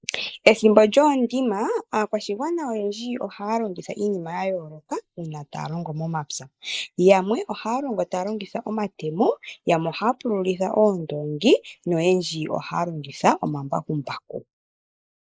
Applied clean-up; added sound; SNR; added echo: neural mask model Resemble Enhance denoiser.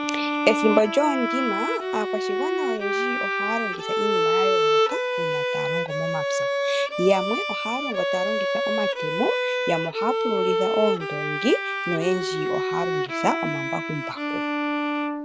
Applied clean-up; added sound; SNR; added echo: none; Bowed string instrument; -2 dB; none.